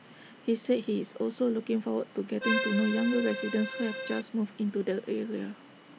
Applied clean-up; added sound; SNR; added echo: none; Accordion; 2 dB; none.